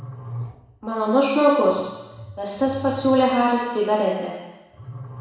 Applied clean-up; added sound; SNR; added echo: none; Growling; 17 dB; reverberation time 1.1 s.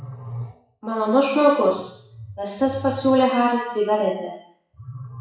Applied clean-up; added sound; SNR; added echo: classical method WPE with log-MMSE.